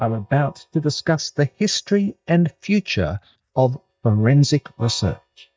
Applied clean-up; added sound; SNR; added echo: neural mask model DeepFilterNet 3.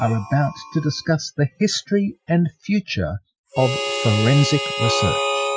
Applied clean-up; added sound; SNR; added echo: classical method Wiener filter.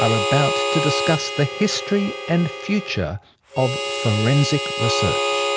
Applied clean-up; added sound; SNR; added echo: none; Harmonica; 2 dB; none.